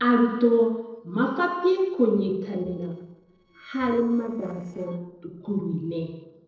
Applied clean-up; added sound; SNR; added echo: neural separator model SepFormer DNS4.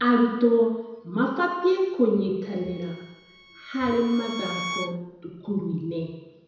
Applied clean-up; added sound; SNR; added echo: none; Bowed string instrument; 14 dB; reverberation time 1.0 s.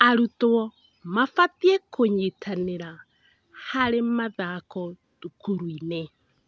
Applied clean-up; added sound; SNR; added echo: none; none; none; none.